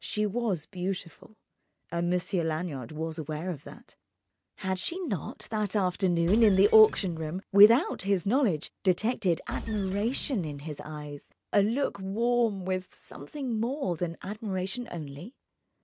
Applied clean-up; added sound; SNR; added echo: none; Engine; 11 dB; none.